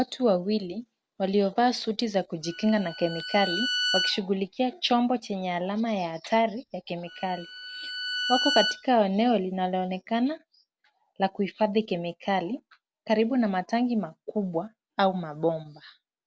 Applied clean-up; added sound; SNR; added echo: none; Bowed string instrument; 5 dB; none.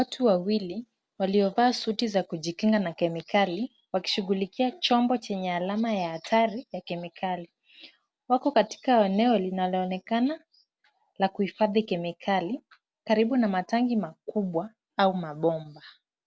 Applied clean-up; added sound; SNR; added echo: none; none; none; none.